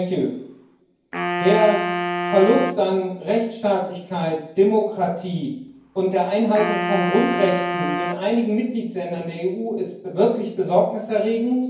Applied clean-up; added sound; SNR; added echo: none; Wind instrument, woodwind instrument; 5 dB; reverberation time 0.9 s.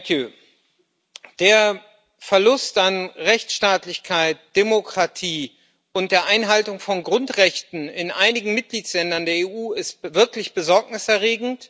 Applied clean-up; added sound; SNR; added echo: none; none; none; none.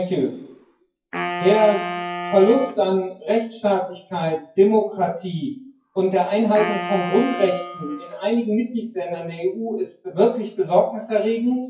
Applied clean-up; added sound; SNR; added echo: classical method WPE with log-MMSE.